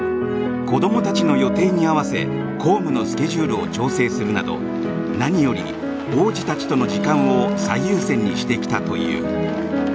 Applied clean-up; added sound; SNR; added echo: none; Wind instrument, woodwind instrument; 7 dB; none.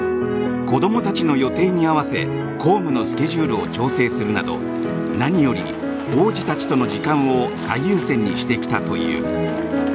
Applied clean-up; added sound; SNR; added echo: none; none; none; none.